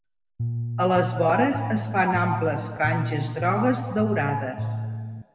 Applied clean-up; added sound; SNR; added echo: none; Bass guitar; 5 dB; reverberation time 1.8 s.